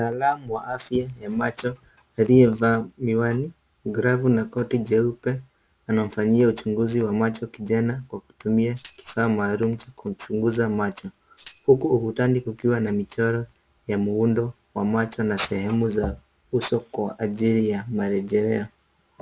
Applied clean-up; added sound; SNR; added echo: none; Tambourine; 13 dB; none.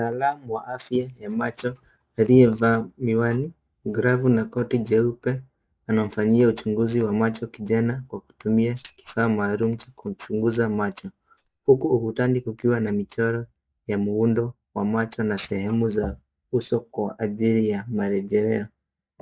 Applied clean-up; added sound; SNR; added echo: neural mask model DeepFilterNet 3.